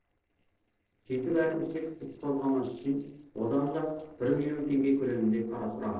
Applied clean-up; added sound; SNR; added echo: neural separator model SepFormer DNS4.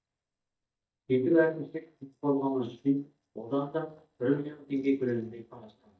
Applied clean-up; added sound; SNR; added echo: neural mask model DeepFilterNet 3.